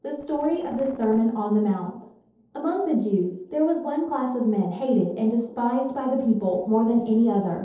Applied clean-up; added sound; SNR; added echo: neural separator model SepFormer DNS4.